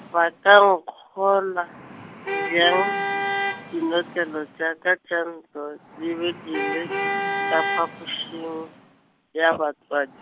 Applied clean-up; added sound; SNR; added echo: none; Traffic noise, roadway noise / Vehicle horn, car horn, honking; 7 dB; none.